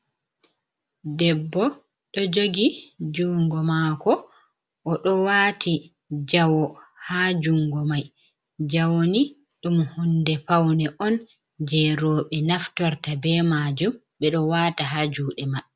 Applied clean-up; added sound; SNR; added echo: none; none; none; none.